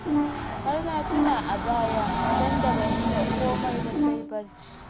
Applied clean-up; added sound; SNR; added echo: none; Train + Brass instrument; -4 dB; none.